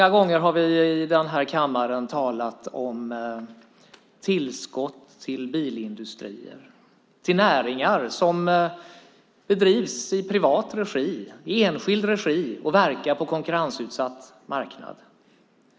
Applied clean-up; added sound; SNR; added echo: none; none; none; none.